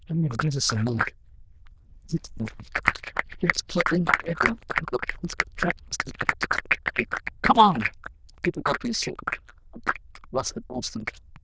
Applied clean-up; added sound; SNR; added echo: neural diffusion model UNIVERSE++.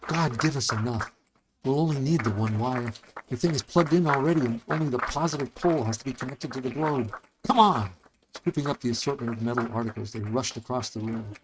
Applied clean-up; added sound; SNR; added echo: neural mask model RNNoise.